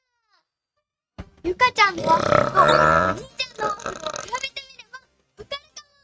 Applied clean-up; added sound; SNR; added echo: neural mask model RNNoise.